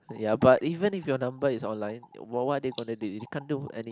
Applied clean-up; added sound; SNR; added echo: none; Trickle, dribble / Splash, splatter; 16 dB; none.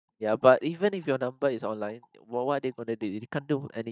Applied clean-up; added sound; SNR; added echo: neural mask model DeepFilterNet 3.